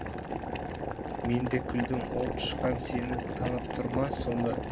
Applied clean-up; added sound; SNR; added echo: none; Boiling; 1 dB; none.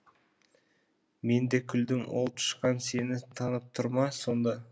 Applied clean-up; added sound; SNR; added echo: none; none; none; none.